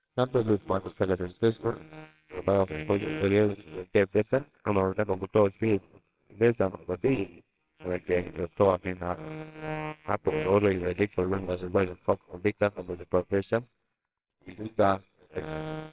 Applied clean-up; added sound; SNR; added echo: neural separator model SepFormer WHAMR!.